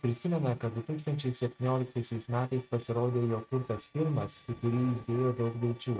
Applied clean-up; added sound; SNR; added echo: neural mask model RNNoise.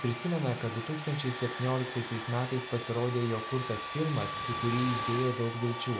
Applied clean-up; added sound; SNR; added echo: none; Domestic sounds, home sounds; 7 dB; none.